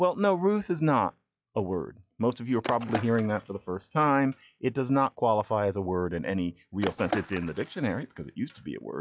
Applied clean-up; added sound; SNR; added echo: classical method log-MMSE.